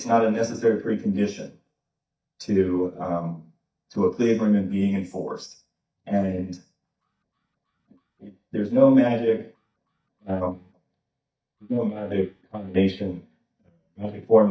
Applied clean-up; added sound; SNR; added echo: neural mask model DeepFilterNet 3.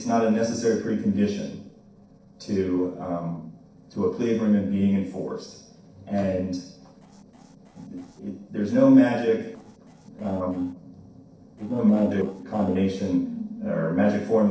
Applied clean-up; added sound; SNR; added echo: neural separator model SepFormer DNS4.